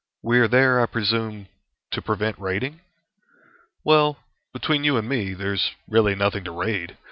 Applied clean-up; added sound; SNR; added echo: none; none; none; none.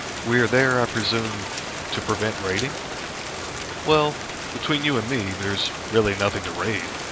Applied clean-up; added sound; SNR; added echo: none; Rain; 6 dB; none.